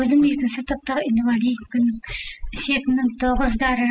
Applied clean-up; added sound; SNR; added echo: classical method spectral subtraction.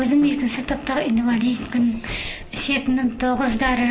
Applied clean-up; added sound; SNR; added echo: none; none; none; none.